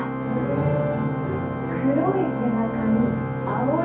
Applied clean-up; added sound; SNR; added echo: none; Organ; 3 dB; reverberation time 0.6 s.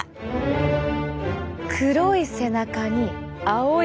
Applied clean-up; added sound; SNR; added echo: none; none; none; none.